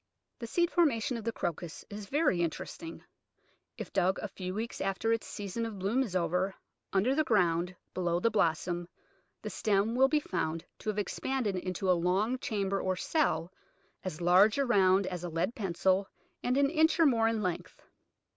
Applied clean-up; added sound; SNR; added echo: none; none; none; none.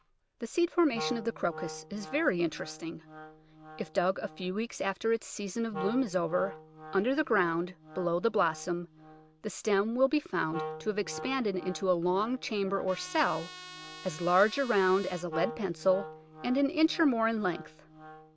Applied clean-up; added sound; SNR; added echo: none; Trumpet + Wind instrument, woodwind instrument; 14 dB; none.